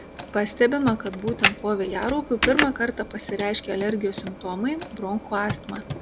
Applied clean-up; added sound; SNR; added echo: none; Computer keyboard; 5 dB; none.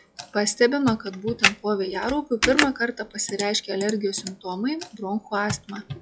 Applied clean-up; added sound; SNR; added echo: classical method log-MMSE.